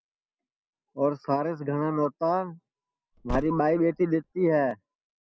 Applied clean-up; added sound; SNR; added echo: none; Car; 11 dB; none.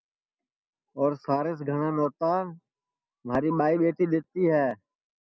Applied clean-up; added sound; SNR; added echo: none; none; none; none.